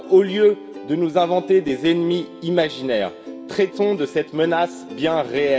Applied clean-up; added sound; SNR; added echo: none; Plucked string instrument; 16 dB; reverberation time 2.0 s.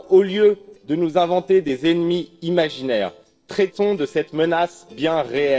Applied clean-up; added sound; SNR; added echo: neural separator model SepFormer DNS4.